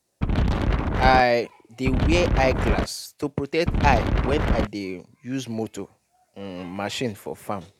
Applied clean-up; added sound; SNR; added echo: none; Wind; -4 dB; none.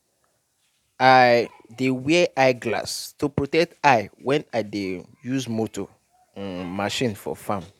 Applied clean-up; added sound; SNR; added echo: none; none; none; none.